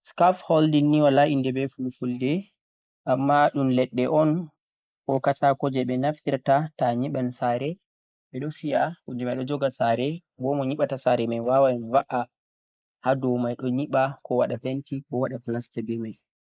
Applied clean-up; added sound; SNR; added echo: neural mask model Resemble Enhance denoiser.